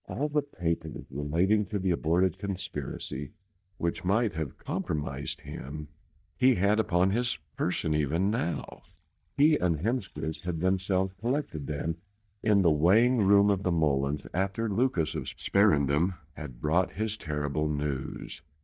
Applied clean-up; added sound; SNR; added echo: neural mask model DeepFilterNet 3.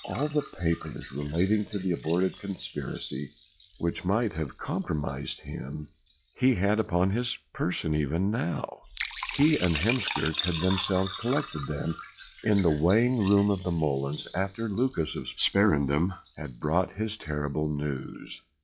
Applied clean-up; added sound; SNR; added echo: classical method log-MMSE.